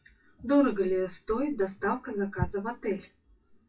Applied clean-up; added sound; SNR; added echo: classical method WPE with log-MMSE.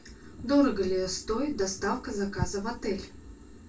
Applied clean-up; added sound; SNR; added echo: none; Walk, footsteps; 14 dB; reverberation time 0.1 s.